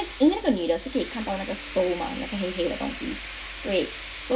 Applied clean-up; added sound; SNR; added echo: none; Tools; 10 dB; reverberation time 0.6 s.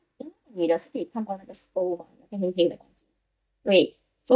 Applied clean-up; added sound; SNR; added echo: neural mask model DeepFilterNet 3.